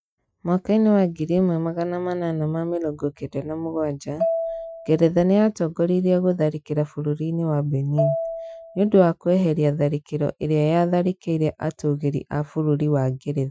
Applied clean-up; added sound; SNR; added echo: classical method Wiener filter.